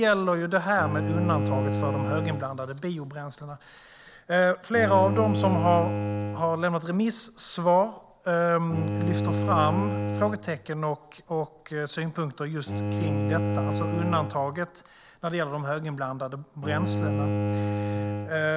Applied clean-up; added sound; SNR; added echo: none; Bowed string instrument; 3 dB; none.